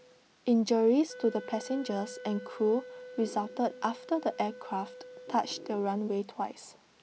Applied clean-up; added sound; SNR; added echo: none; Wind instrument, woodwind instrument; 17 dB; none.